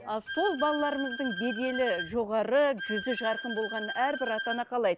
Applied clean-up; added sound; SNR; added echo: none; Bowed string instrument; 8 dB; none.